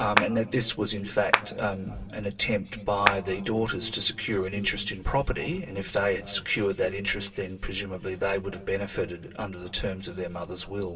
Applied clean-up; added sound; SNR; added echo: none; Clapping; -3 dB; reverberation time 2.9 s.